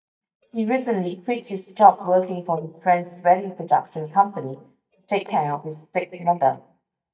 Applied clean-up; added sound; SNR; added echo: neural mask model DeepFilterNet 3.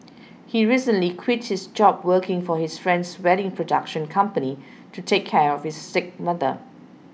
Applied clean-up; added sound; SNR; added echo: none; none; none; none.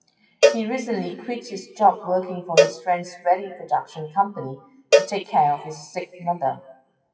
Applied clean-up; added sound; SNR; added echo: classical method WPE with log-MMSE.